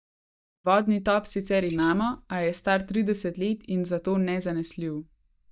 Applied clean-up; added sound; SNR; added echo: neural mask model DeepFilterNet 3.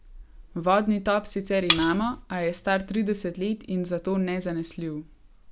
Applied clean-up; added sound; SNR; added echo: none; Cutlery, silverware; 1 dB; none.